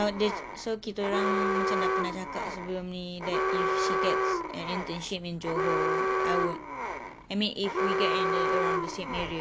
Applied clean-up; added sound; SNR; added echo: none; Alarm; -4 dB; none.